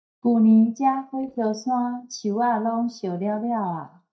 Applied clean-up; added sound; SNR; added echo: neural mask model DeepFilterNet 3.